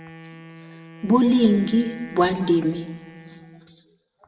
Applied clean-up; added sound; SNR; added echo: none; Wind instrument, woodwind instrument; 19 dB; reverberation time 1.4 s.